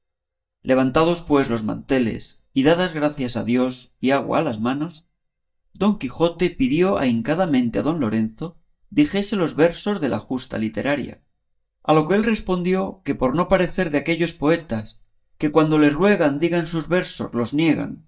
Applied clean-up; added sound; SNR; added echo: neural mask model DeepFilterNet 3.